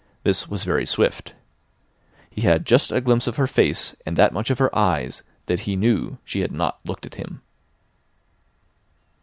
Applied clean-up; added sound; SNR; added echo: none; none; none; none.